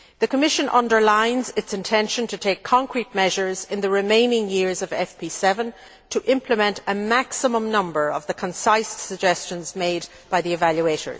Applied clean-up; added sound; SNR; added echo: none; none; none; none.